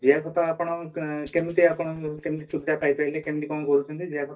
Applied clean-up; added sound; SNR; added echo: neural mask model DeepFilterNet 3.